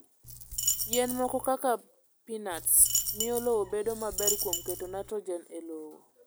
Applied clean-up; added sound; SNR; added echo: none; Coin (dropping); 2 dB; none.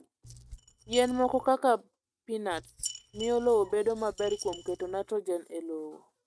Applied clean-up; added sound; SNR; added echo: neural mask model RNNoise.